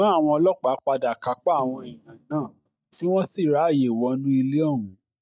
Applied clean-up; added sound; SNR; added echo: neural mask model DeepFilterNet 3.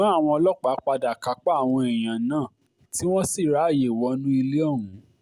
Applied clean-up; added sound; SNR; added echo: none; none; none; none.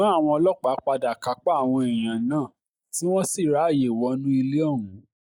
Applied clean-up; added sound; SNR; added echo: neural mask model Resemble Enhance denoiser.